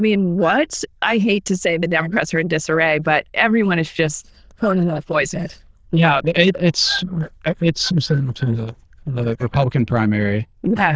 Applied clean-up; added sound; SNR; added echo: neural diffusion model UNIVERSE++.